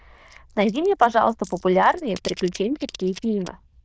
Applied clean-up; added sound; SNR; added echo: neural diffusion model UNIVERSE++.